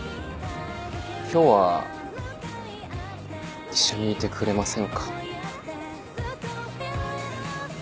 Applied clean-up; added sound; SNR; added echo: none; none; none; none.